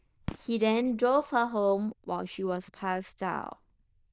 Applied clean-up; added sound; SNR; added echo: neural diffusion model UNIVERSE++.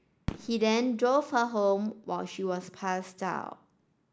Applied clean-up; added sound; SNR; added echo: none; Fireworks; 17 dB; none.